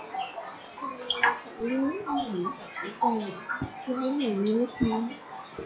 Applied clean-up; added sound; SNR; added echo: classical method log-MMSE.